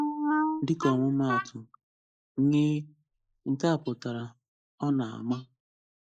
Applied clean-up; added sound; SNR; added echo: neural mask model Resemble Enhance denoiser.